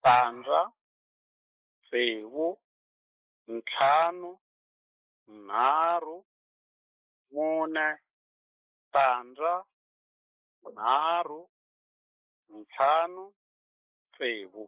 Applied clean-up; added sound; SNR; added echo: neural mask model Resemble Enhance denoiser.